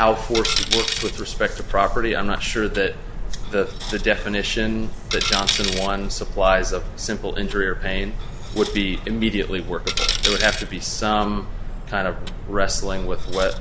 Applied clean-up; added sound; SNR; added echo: none; Coin (dropping); 9 dB; none.